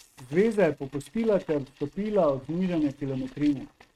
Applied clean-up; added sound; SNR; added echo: neural mask model RNNoise.